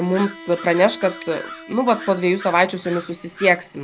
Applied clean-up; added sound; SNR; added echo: none; Bowed string instrument + Bird vocalization, bird call, bird song; 15 dB; none.